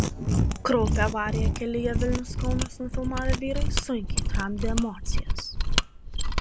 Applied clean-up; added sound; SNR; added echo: none; Mechanisms; -5 dB; none.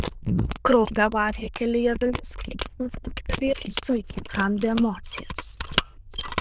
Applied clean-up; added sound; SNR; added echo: neural diffusion model UNIVERSE++.